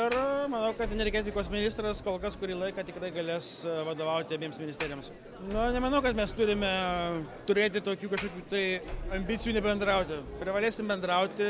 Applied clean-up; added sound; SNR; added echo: none; Sliding door; 12 dB; none.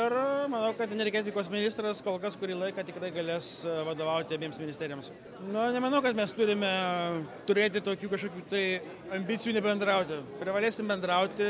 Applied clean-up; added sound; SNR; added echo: none; none; none; none.